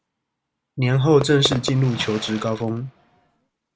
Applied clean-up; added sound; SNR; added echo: none; Fireworks; 11 dB; none.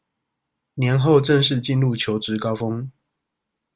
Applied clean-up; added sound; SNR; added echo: none; none; none; none.